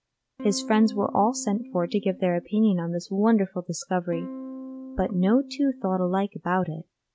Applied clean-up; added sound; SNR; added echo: none; Electric guitar / Strum; 14 dB; none.